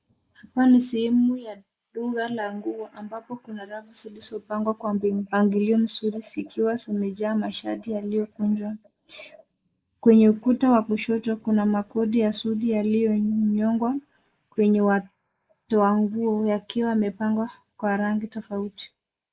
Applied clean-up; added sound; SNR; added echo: neural mask model Resemble Enhance denoiser.